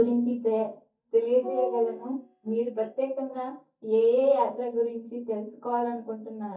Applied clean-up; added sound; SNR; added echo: neural mask model DeepFilterNet 3.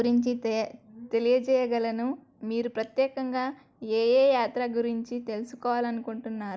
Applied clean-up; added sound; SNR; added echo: none; none; none; none.